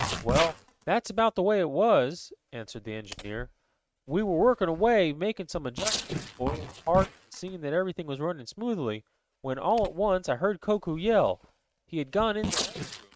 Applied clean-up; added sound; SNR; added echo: neural mask model RNNoise.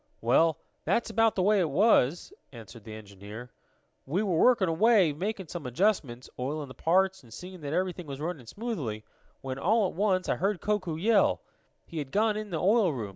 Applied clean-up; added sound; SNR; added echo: none; none; none; none.